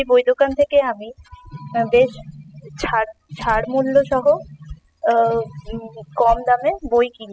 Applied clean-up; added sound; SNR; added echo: classical method spectral subtraction.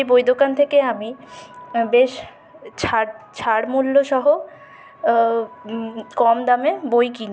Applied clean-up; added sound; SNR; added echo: none; none; none; none.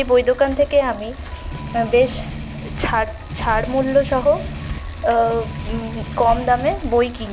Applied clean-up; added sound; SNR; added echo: none; Strum + Bicycle; 9 dB; none.